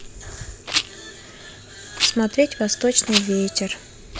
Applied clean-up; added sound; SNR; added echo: none; Rattle; 6 dB; none.